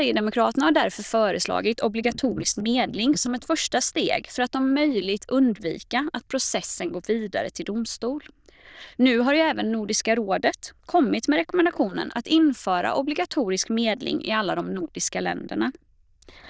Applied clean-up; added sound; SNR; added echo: neural diffusion model UNIVERSE++.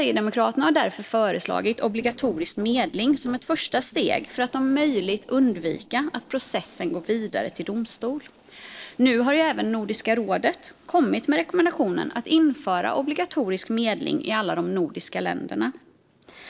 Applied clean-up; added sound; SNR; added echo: neural separator model SepFormer DNS4.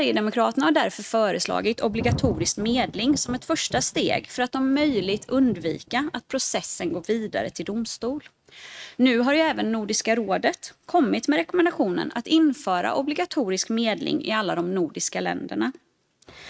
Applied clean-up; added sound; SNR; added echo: neural mask model RNNoise.